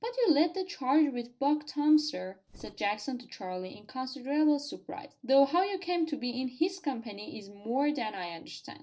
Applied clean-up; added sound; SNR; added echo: neural separator model SepFormer DNS4.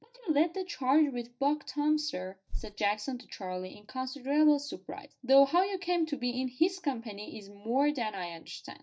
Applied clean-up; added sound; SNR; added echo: neural mask model DeepFilterNet 3.